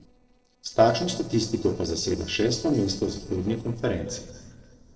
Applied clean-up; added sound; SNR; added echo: neural separator model SepFormer DNS4.